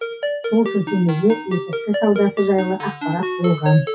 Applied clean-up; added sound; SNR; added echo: classical method WPE with log-MMSE.